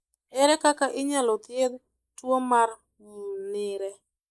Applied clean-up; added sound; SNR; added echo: neural mask model Resemble Enhance denoiser.